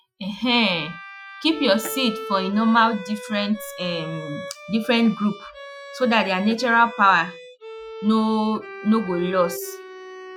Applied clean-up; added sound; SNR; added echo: classical method Wiener filter.